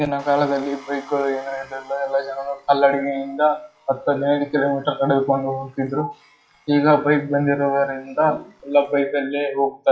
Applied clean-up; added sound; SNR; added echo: classical method WPE with log-MMSE.